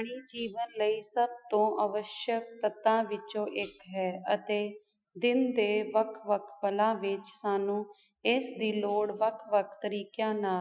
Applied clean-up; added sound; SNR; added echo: classical method Wiener filter.